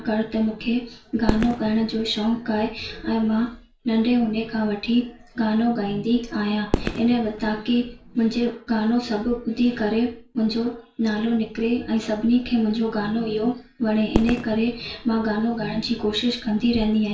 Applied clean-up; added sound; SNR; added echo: none; Fireworks; 8 dB; reverberation time 0.4 s.